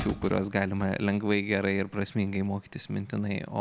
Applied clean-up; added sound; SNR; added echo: none; Thump, thud; 16 dB; none.